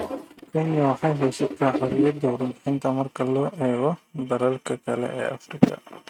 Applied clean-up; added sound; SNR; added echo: neural mask model RNNoise.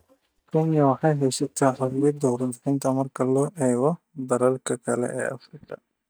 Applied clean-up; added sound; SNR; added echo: neural mask model DeepFilterNet 3.